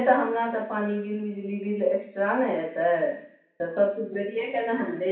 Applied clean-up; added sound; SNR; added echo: none; none; none; reverberation time 0.6 s.